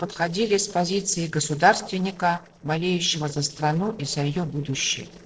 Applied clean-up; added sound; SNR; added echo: neural separator model SepFormer DNS4.